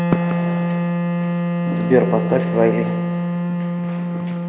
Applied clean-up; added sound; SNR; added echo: none; Wind instrument, woodwind instrument; -3 dB; none.